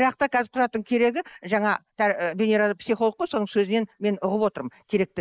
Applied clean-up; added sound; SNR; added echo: neural mask model Resemble Enhance denoiser.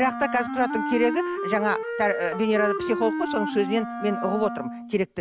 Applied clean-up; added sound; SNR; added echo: none; Wind instrument, woodwind instrument; 4 dB; none.